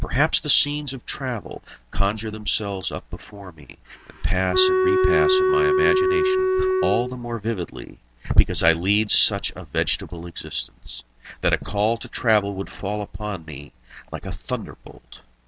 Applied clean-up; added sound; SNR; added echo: none; Wind instrument, woodwind instrument; -3 dB; none.